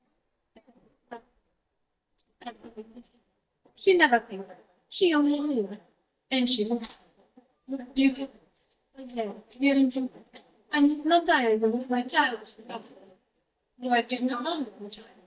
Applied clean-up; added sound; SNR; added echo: neural mask model DeepFilterNet 3.